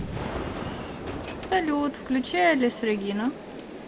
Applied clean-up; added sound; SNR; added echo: none; Rain + Gunshot, gunfire; 8 dB; none.